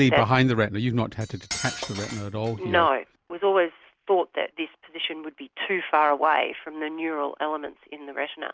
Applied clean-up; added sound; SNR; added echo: none; Cutlery, silverware; 12 dB; none.